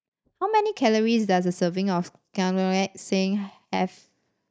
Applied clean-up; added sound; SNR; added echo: neural mask model DeepFilterNet 3.